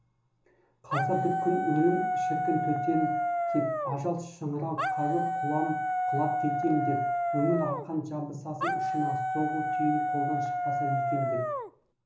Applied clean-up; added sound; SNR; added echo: none; Dog; -2 dB; reverberation time 0.6 s.